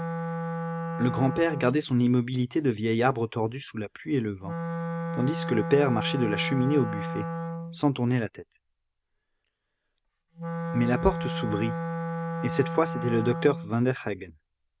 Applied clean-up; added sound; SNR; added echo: none; Wind instrument, woodwind instrument; 6 dB; none.